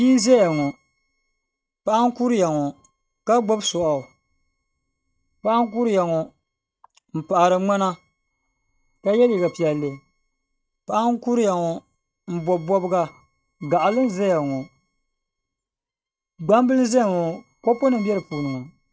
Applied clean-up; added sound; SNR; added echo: neural mask model RNNoise.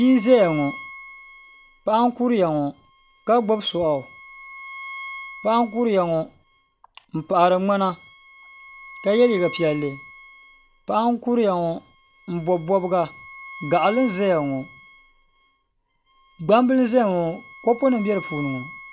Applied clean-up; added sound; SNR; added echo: none; Bowed string instrument; 17 dB; none.